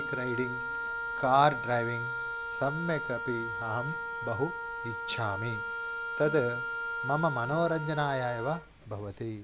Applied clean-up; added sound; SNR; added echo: none; Wind instrument, woodwind instrument; 4 dB; none.